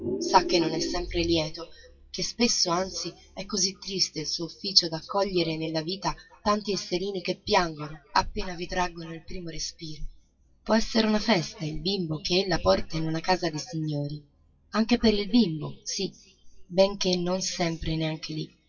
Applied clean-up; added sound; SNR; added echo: classical method WPE with log-MMSE.